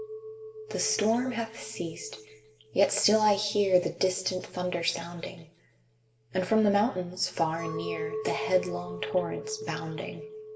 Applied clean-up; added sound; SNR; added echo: none; Chink, clink; 12 dB; reverberation time 0.8 s.